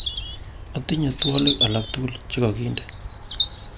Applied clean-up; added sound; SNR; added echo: none; Tambourine + Bird vocalization, bird call, bird song; -4 dB; none.